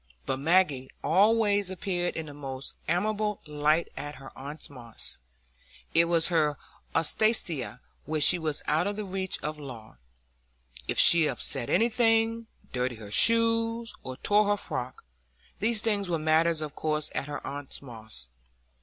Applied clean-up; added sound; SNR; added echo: none; none; none; none.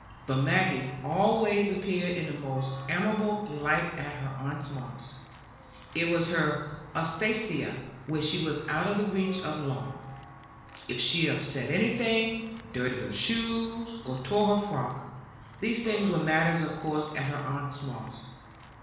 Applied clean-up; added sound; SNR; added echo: none; Walk, footsteps / Bell; 18 dB; reverberation time 1.1 s.